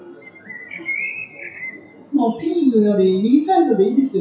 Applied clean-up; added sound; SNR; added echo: classical method WPE with log-MMSE.